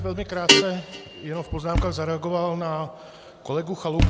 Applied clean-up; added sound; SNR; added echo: none; Thump, thud + Guitar; -2 dB; none.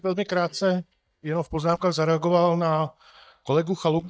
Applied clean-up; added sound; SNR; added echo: neural mask model DeepFilterNet 3.